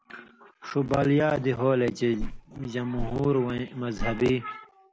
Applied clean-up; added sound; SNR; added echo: none; Whoosh, swoosh, swish; 7 dB; none.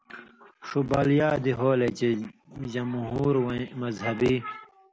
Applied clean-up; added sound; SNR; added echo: none; none; none; none.